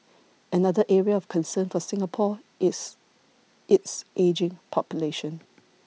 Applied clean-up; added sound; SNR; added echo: none; none; none; none.